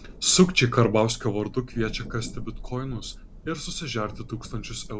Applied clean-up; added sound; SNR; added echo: none; Thunder / Rain; 12 dB; none.